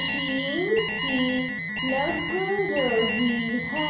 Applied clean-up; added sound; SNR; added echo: none; Alarm; 3 dB; reverberation time 0.7 s.